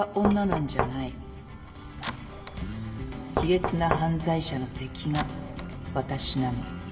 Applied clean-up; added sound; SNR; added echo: none; Knock; 5 dB; reverberation time 2.8 s.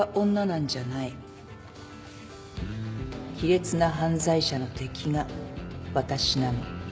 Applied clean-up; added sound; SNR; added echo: none; none; none; none.